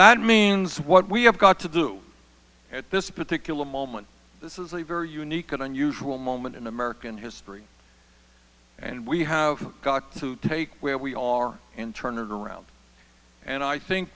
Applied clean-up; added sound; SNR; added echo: none; none; none; none.